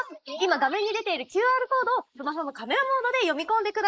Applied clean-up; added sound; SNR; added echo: neural mask model Resemble Enhance denoiser.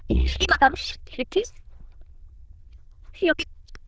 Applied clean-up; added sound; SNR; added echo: neural diffusion model UNIVERSE++.